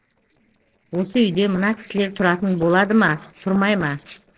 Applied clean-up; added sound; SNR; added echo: neural separator model SepFormer DNS4.